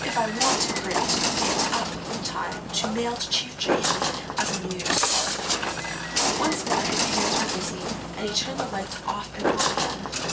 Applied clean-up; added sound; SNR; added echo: none; Walk, footsteps; -4 dB; reverberation time 0.2 s.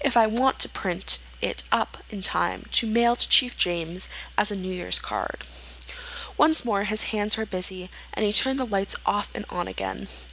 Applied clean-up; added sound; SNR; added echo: none; none; none; none.